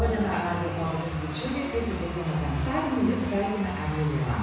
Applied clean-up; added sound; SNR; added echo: none; Applause / Crowd / Cheering; 12 dB; reverberation time 1.1 s.